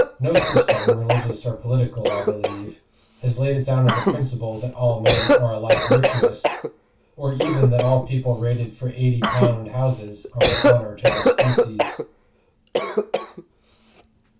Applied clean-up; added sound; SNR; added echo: none; Cough; -1 dB; reverberation time 0.2 s.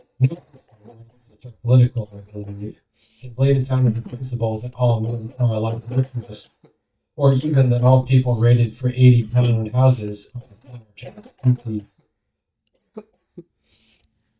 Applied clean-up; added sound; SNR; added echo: neural mask model DeepFilterNet 3.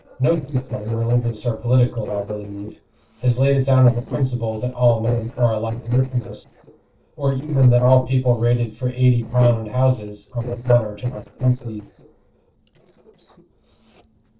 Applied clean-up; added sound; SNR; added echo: neural separator model SepFormer DNS4.